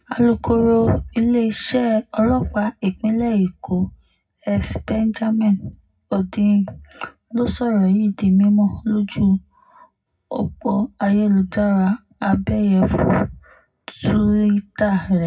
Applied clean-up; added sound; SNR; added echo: none; none; none; reverberation time 0.4 s.